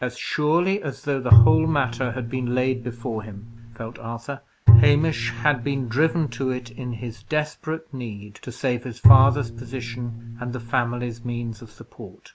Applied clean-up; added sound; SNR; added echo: none; Bowed string instrument; -3 dB; none.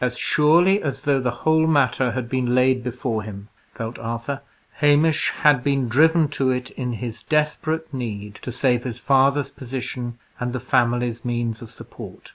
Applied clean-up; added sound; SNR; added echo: none; none; none; none.